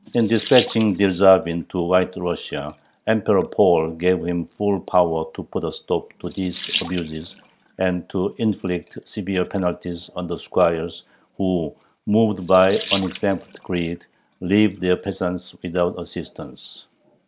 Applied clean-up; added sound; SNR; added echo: none; Sink (filling or washing) / Water tap, faucet; 16 dB; none.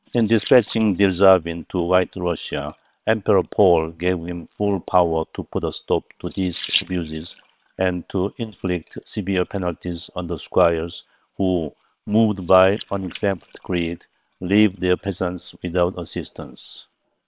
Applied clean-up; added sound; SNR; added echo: neural separator model SepFormer WHAM!.